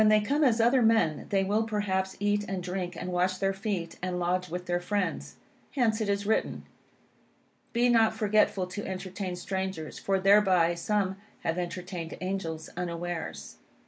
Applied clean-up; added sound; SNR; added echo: none; none; none; none.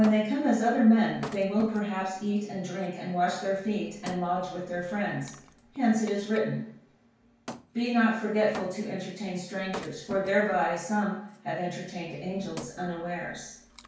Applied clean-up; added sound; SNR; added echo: none; Wood; 18 dB; reverberation time 0.5 s.